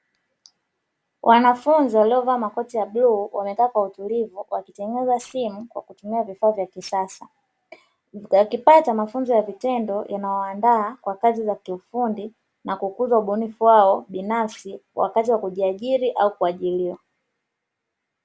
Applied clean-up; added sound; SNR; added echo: none; none; none; none.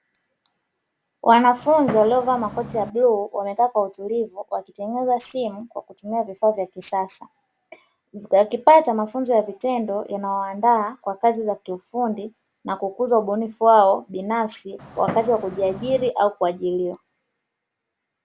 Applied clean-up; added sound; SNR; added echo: none; Fireworks; 11 dB; none.